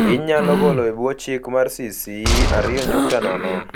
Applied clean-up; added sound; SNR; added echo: none; Gunshot, gunfire + Cough; 1 dB; none.